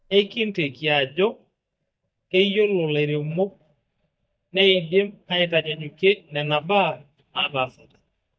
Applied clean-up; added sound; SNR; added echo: neural mask model DeepFilterNet 3.